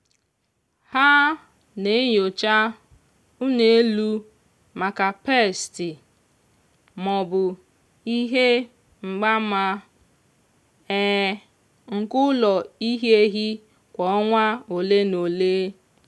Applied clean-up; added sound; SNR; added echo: none; none; none; none.